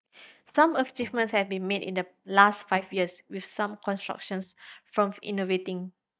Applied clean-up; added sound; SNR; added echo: neural mask model DeepFilterNet 3.